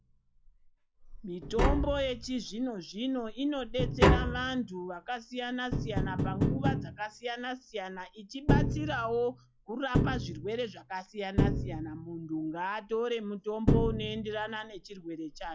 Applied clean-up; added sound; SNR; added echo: classical method log-MMSE.